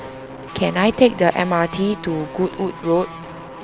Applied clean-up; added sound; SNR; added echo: none; Guitar; 14 dB; none.